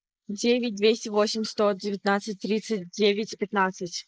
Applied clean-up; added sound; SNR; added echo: neural mask model Resemble Enhance denoiser.